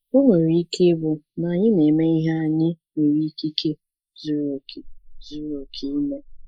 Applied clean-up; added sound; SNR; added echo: neural mask model Resemble Enhance denoiser.